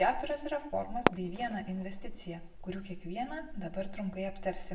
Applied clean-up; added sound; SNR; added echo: none; Fireworks; 6 dB; reverberation time 0.5 s.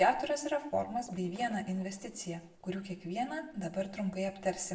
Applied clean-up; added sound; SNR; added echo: neural separator model SepFormer DNS4.